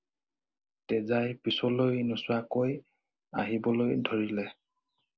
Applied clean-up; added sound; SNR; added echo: none; none; none; none.